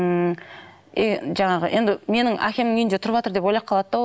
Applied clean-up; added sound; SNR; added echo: none; none; none; none.